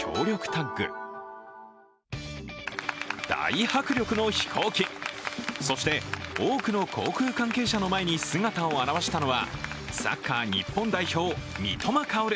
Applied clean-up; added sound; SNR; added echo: none; none; none; none.